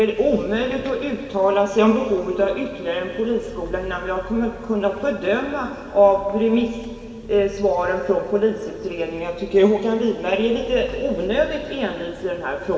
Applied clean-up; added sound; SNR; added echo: none; Engine; 20 dB; reverberation time 2.2 s.